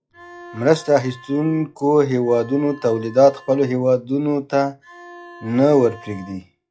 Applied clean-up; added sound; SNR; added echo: classical method log-MMSE.